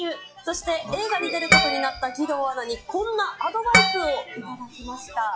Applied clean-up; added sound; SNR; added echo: classical method log-MMSE.